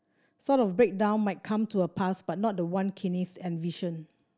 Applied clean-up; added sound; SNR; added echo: none; none; none; none.